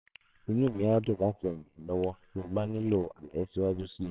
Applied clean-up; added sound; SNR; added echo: neural separator model SepFormer WHAMR!.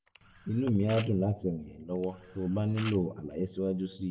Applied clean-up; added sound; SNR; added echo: none; Camera; 16 dB; reverberation time 0.9 s.